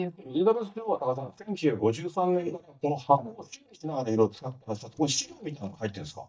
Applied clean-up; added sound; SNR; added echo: neural mask model DeepFilterNet 3.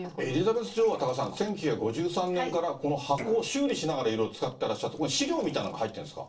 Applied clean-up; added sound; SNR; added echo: neural separator model SepFormer DNS4.